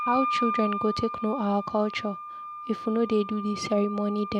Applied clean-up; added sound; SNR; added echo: none; Wind instrument, woodwind instrument; 6 dB; none.